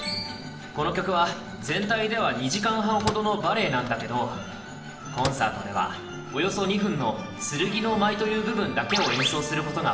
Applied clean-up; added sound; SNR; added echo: none; Microwave oven; 13 dB; reverberation time 0.7 s.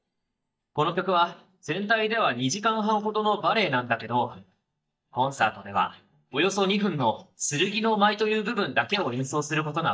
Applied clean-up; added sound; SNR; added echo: neural mask model DeepFilterNet 3.